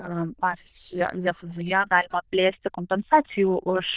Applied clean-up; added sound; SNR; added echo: neural diffusion model UNIVERSE++.